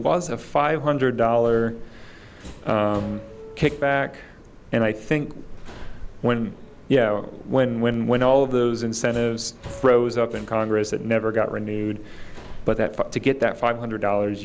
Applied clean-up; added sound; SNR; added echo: none; Subway, metro, underground; 16 dB; none.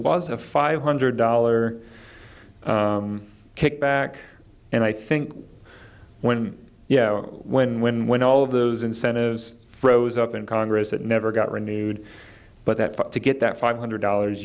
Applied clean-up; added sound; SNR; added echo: none; none; none; none.